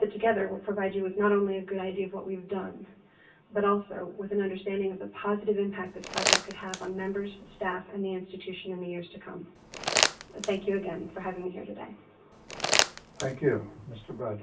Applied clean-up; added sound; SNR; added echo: none; Crumpling, crinkling; 0 dB; reverberation time 0.2 s.